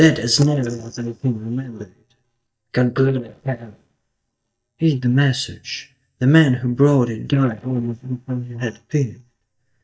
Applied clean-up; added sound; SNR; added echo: neural mask model DeepFilterNet 3.